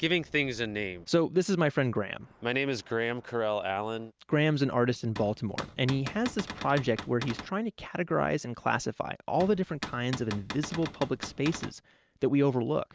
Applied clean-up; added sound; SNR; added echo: none; Cupboard open or close / Door; 11 dB; none.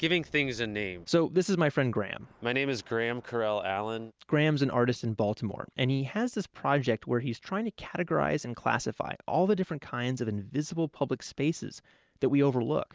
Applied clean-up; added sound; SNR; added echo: none; none; none; none.